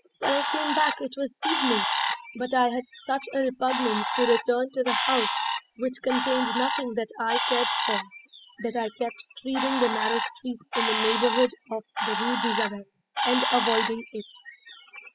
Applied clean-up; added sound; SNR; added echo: classical method spectral subtraction.